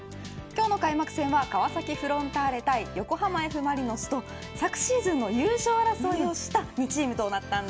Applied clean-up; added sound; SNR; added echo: none; Bowed string instrument; 19 dB; none.